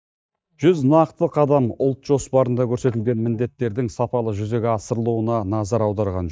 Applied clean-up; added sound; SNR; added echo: neural mask model DeepFilterNet 3.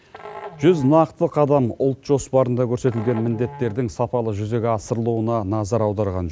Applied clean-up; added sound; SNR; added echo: none; Musical instrument; 20 dB; none.